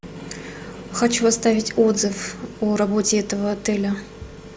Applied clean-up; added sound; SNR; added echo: none; none; none; none.